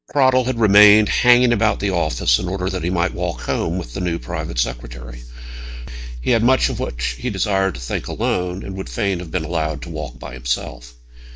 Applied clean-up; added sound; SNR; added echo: neural mask model DeepFilterNet 3.